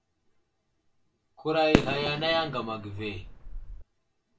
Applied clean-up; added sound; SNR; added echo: none; Fireworks; 0 dB; reverberation time 0.2 s.